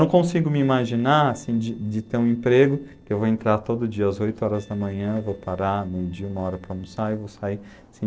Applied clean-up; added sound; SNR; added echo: neural separator model SepFormer DNS4.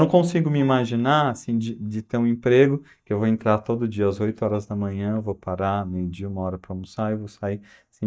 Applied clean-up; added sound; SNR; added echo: neural mask model DeepFilterNet 3.